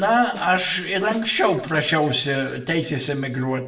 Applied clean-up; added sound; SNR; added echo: neural separator model SepFormer DNS4.